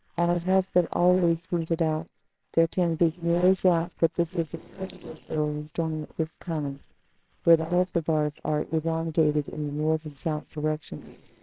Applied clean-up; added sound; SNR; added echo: neural separator model SepFormer WHAMR!.